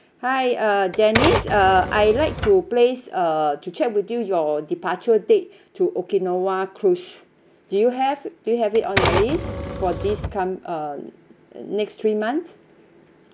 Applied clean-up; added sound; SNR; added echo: none; Typewriter; 4 dB; none.